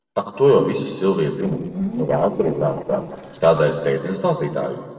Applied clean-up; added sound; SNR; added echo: neural separator model SepFormer DNS4.